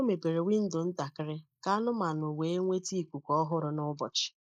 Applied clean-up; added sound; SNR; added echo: neural mask model Resemble Enhance denoiser.